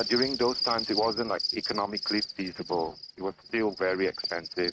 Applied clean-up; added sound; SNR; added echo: neural mask model RNNoise.